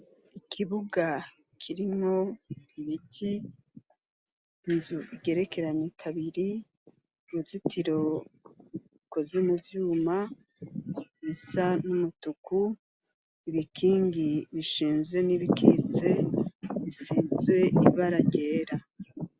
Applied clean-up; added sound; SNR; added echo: none; none; none; none.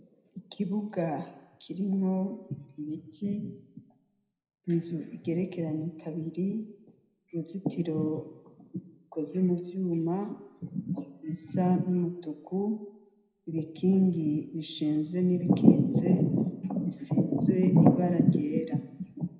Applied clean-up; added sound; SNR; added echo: none; none; none; reverberation time 0.8 s.